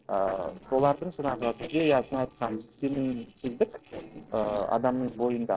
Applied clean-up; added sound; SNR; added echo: neural separator model SepFormer DNS4.